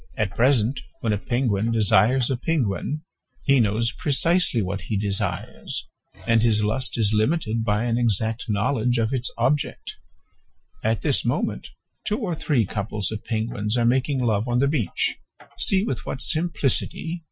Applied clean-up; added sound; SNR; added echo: classical method Wiener filter.